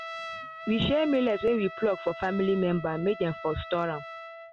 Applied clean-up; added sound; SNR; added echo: none; Trumpet; 13 dB; none.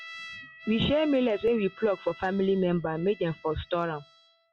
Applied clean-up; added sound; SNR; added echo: classical method log-MMSE.